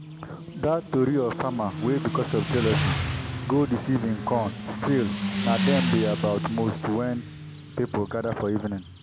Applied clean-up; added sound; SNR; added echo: none; Motorcycle; 4 dB; none.